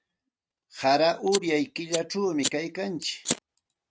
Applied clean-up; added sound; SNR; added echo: neural mask model RNNoise.